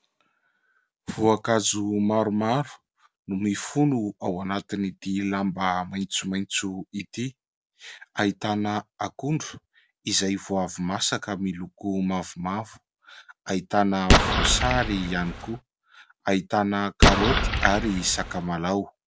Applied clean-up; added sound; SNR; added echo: none; Explosion; -4 dB; none.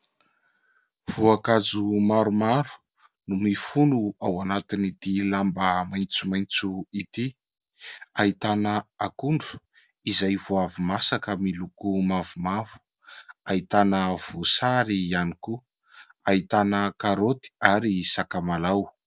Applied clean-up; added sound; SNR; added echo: none; none; none; none.